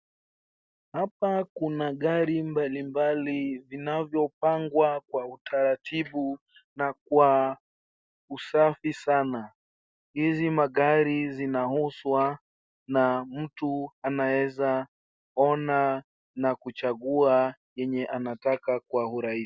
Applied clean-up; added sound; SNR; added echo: none; none; none; none.